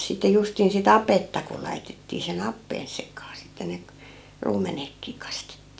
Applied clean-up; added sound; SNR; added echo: none; none; none; none.